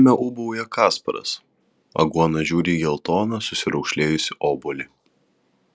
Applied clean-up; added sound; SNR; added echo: none; none; none; none.